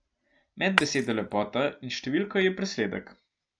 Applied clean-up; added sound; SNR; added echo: none; Shatter; 1 dB; none.